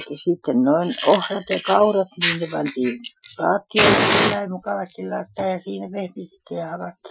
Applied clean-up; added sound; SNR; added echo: classical method Wiener filter.